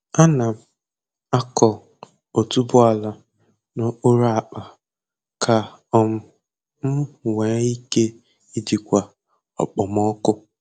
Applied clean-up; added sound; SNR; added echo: none; none; none; none.